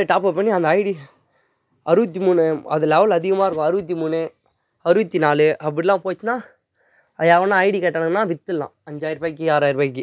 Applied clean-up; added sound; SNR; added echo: none; none; none; none.